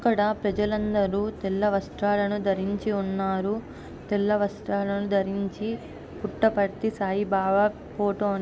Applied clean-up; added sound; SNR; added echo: none; none; none; none.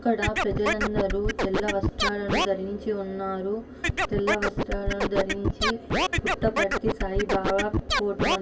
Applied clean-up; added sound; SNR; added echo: none; Scratching (performance technique); -2 dB; reverberation time 0.1 s.